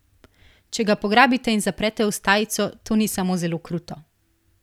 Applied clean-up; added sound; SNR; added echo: none; none; none; none.